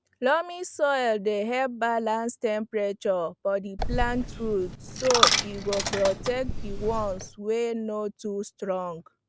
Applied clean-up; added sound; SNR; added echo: none; Coin (dropping); 0 dB; none.